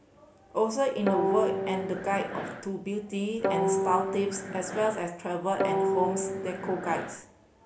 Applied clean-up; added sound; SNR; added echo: none; Guitar; 0 dB; none.